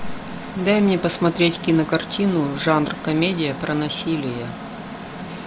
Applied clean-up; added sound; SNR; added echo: none; none; none; none.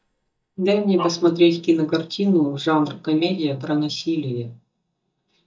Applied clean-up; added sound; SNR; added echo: neural mask model DeepFilterNet 3.